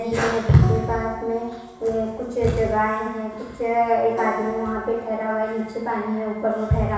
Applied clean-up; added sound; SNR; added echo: none; Acoustic guitar; 16 dB; reverberation time 1.1 s.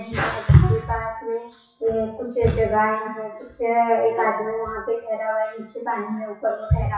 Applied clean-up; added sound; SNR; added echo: classical method WPE with log-MMSE.